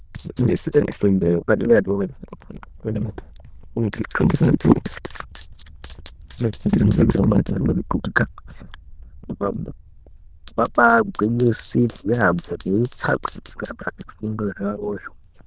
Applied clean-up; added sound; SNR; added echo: neural diffusion model UNIVERSE++.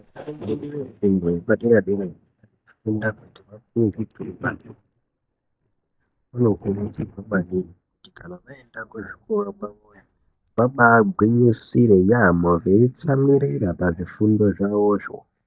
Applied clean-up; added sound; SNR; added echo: neural mask model DeepFilterNet 3.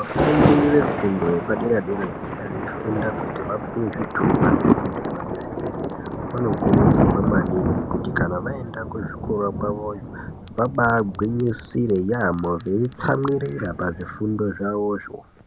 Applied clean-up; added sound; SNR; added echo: none; Thunder + Bell; 0 dB; none.